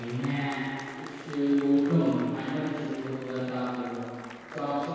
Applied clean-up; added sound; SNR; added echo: none; Applause; 17 dB; reverberation time 2.0 s.